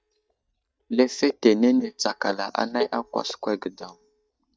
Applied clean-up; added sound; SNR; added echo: neural mask model DeepFilterNet 3.